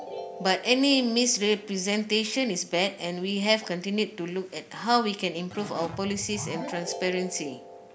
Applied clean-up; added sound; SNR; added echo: none; Keyboard (musical); 15 dB; none.